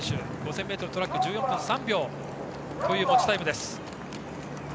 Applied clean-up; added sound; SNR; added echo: none; none; none; none.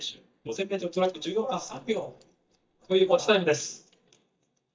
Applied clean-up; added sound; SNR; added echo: neural mask model DeepFilterNet 3.